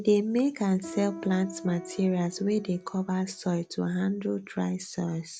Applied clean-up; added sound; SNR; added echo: none; Piano; 18 dB; none.